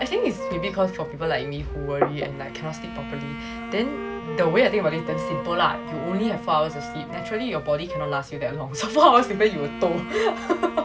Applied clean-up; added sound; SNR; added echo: none; Wind instrument, woodwind instrument + Bowed string instrument; 9 dB; none.